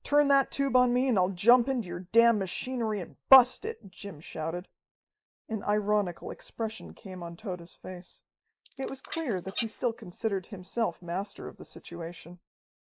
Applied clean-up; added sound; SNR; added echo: neural mask model Resemble Enhance denoiser.